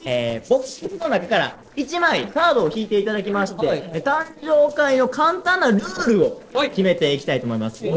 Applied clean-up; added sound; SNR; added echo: neural separator model SepFormer DNS4.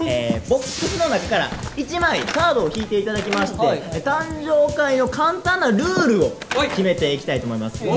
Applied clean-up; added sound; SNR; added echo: none; Slam / Wood; 16 dB; none.